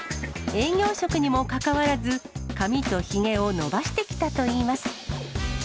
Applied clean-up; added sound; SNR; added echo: none; none; none; none.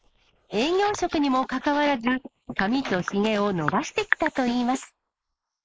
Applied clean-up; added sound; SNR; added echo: neural mask model Resemble Enhance denoiser.